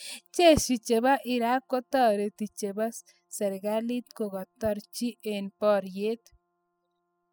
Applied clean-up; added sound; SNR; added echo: classical method spectral subtraction.